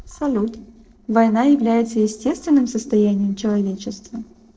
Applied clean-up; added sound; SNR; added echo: neural separator model SepFormer DNS4.